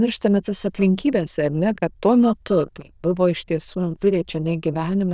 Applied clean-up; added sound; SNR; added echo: neural diffusion model UNIVERSE++.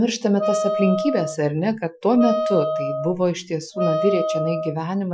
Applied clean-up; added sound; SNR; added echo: classical method Wiener filter.